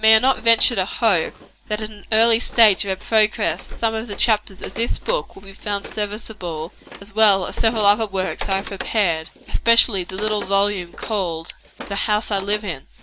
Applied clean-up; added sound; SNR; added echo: none; Wood; 18 dB; none.